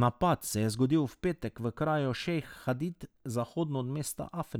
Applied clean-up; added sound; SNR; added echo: none; none; none; none.